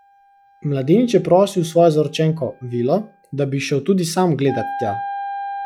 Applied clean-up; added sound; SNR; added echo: classical method log-MMSE.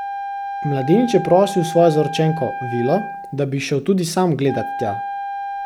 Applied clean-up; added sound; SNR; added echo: none; Wind instrument, woodwind instrument; 9 dB; none.